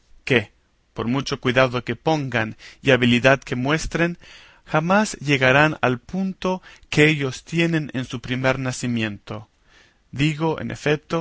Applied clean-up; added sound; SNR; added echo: none; none; none; none.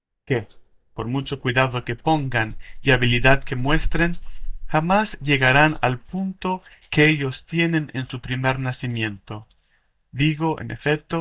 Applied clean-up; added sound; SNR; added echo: neural mask model DeepFilterNet 3.